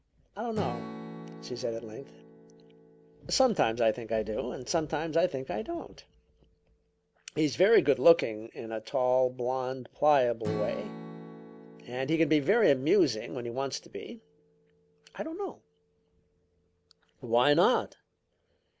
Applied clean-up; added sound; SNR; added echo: none; Strum; 17 dB; none.